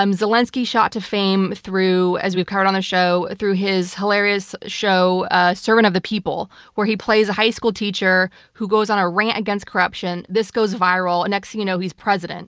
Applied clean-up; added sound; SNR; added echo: none; none; none; none.